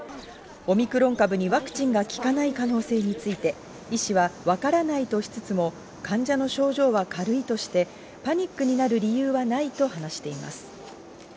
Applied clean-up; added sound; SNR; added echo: none; none; none; none.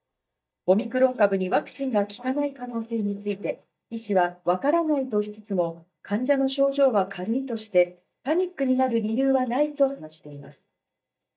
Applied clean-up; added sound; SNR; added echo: neural mask model DeepFilterNet 3.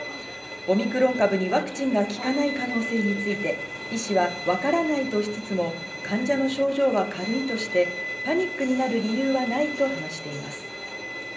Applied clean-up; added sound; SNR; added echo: none; Bowed string instrument; 9 dB; reverberation time 0.5 s.